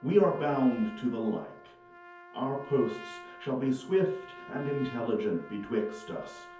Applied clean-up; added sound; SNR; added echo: none; Trumpet; 18 dB; reverberation time 0.5 s.